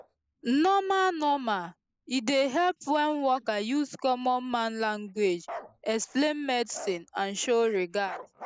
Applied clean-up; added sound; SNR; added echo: neural mask model Resemble Enhance denoiser.